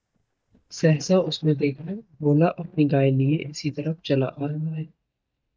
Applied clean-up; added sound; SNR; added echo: neural mask model DeepFilterNet 3.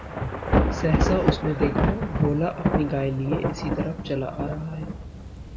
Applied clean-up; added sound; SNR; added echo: none; Thunder / Rain; -2 dB; reverberation time 1.0 s.